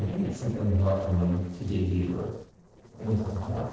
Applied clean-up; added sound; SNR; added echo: neural separator model SepFormer DNS4.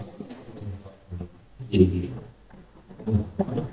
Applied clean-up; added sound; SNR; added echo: neural mask model DeepFilterNet 3.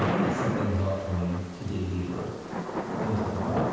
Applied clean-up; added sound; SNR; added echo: none; Thunder / Rain; 2 dB; reverberation time 1.2 s.